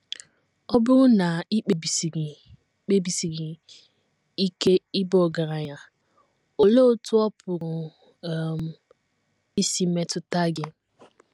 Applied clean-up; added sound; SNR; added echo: none; none; none; none.